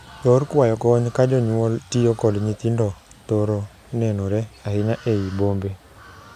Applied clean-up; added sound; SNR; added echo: none; none; none; none.